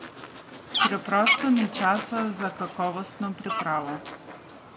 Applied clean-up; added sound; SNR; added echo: none; Fowl; 3 dB; none.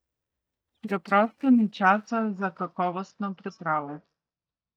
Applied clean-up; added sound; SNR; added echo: neural mask model DeepFilterNet 3.